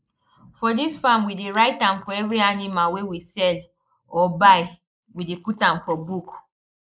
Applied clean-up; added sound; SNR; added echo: neural mask model Resemble Enhance denoiser.